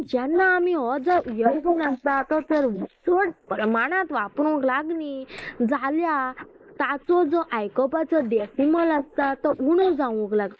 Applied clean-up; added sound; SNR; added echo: neural mask model Resemble Enhance denoiser.